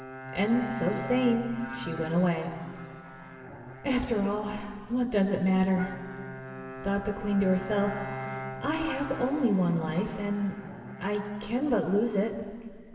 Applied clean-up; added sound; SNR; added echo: none; Bowed string instrument; 12 dB; reverberation time 2.3 s.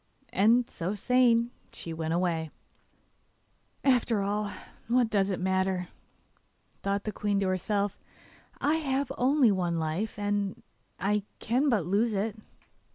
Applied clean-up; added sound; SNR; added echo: none; none; none; none.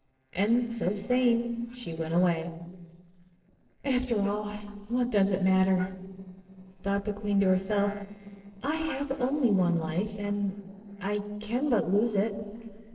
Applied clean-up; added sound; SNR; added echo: neural separator model SepFormer DNS4.